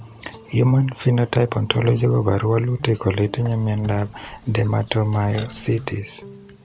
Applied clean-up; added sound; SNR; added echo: none; Squeak + Guitar; 18 dB; none.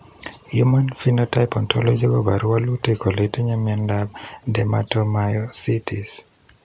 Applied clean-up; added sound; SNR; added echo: none; none; none; none.